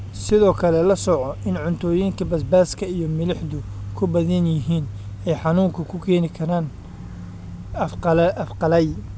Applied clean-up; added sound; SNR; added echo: none; none; none; none.